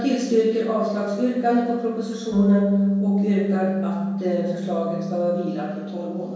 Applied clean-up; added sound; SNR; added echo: none; Bass guitar; 1 dB; reverberation time 1.0 s.